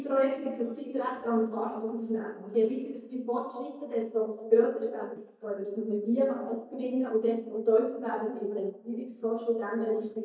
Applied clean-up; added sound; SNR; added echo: neural mask model DeepFilterNet 3.